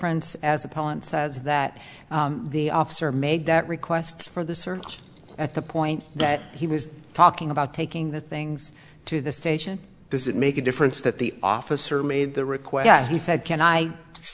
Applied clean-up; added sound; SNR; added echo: none; none; none; none.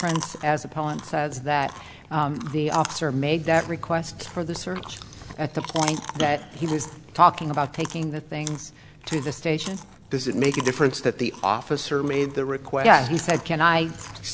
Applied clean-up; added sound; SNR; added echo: none; Chewing, mastication; 15 dB; none.